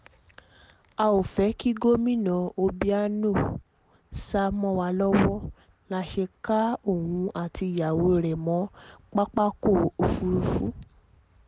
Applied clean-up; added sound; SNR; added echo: none; none; none; none.